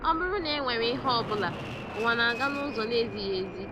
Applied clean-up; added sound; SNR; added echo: none; Fixed-wing aircraft, airplane; 8 dB; none.